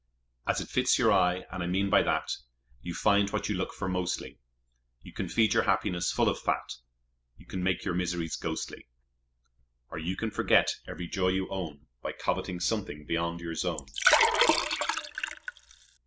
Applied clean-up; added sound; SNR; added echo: none; Liquid; -3 dB; none.